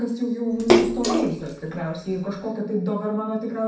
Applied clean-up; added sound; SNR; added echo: none; Splash, splatter; -1 dB; reverberation time 0.7 s.